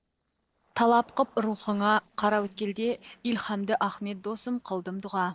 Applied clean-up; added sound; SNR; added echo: neural separator model SepFormer DNS4.